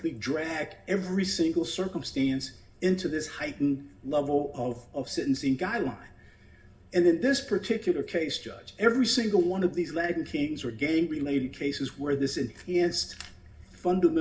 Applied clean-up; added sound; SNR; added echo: none; none; none; reverberation time 0.4 s.